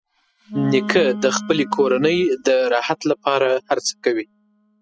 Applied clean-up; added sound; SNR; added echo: classical method spectral subtraction.